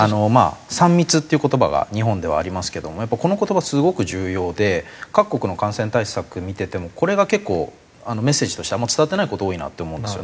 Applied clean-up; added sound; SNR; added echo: none; none; none; none.